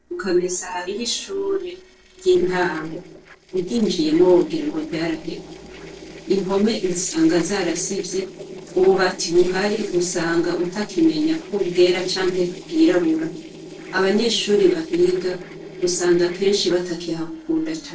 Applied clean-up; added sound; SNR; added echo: neural separator model SepFormer DNS4.